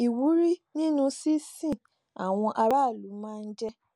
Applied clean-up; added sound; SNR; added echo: none; none; none; none.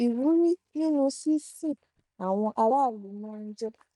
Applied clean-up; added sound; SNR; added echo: neural mask model DeepFilterNet 3.